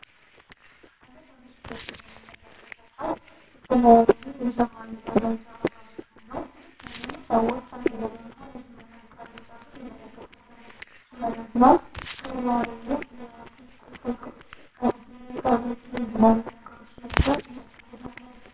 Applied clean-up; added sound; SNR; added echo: neural separator model SepFormer WHAMR!.